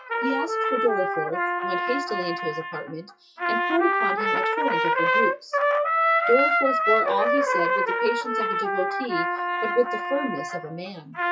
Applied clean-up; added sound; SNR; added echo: classical method WPE with log-MMSE.